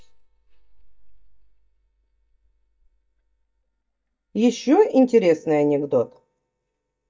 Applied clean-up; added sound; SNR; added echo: neural mask model DeepFilterNet 3.